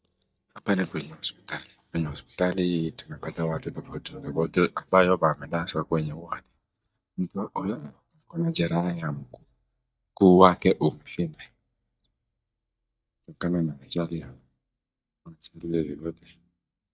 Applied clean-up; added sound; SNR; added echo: neural mask model DeepFilterNet 3.